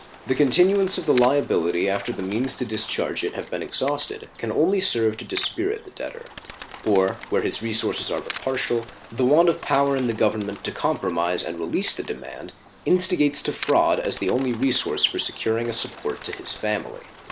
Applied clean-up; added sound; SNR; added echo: none; Bird + Camera; 18 dB; none.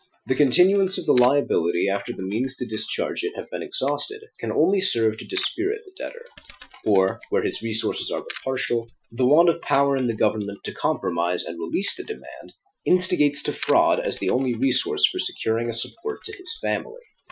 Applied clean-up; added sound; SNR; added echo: classical method Wiener filter.